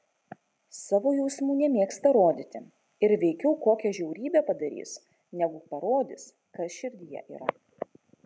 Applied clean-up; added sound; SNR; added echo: none; none; none; none.